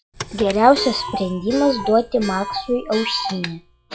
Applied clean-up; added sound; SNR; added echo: classical method log-MMSE.